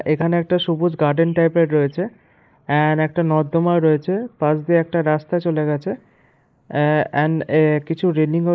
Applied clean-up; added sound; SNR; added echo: neural mask model Resemble Enhance denoiser.